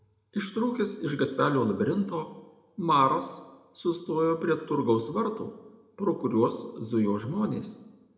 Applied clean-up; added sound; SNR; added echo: none; none; none; reverberation time 0.5 s.